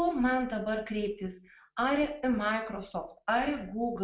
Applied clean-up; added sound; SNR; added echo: none; none; none; none.